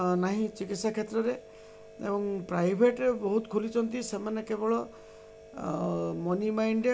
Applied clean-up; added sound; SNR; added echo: none; none; none; none.